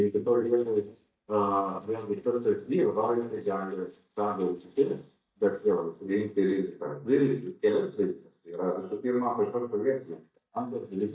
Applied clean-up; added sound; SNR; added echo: neural mask model DeepFilterNet 3.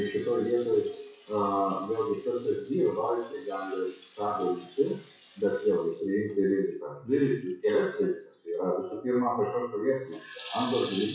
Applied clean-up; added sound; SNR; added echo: classical method WPE with log-MMSE.